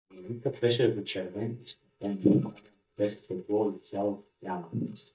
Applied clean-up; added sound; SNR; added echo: neural mask model DeepFilterNet 3.